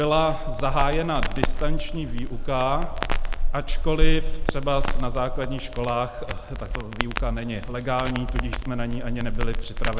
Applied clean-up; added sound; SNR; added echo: none; Crackle; -4 dB; none.